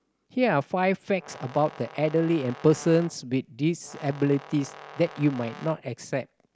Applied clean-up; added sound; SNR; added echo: none; Brass instrument; 18 dB; none.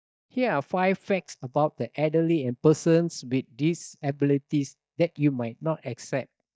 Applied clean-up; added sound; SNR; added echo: neural mask model DeepFilterNet 3.